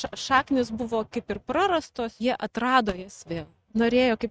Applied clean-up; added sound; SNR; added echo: neural mask model RNNoise.